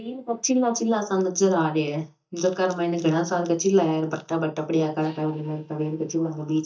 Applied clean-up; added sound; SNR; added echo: neural mask model DeepFilterNet 3.